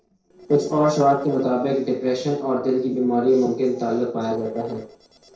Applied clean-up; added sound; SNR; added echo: neural separator model SepFormer DNS4.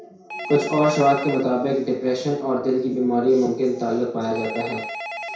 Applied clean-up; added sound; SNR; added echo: none; Telephone; 13 dB; reverberation time 0.6 s.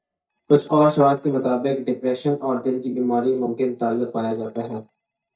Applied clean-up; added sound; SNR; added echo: neural mask model DeepFilterNet 3.